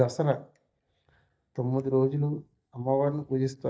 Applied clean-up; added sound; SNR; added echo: neural mask model DeepFilterNet 3.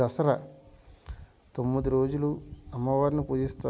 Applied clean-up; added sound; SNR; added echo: none; none; none; none.